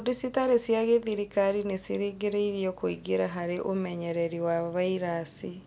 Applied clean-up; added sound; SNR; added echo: none; none; none; none.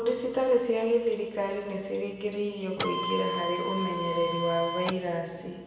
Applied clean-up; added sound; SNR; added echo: none; Printer; 4 dB; reverberation time 1.2 s.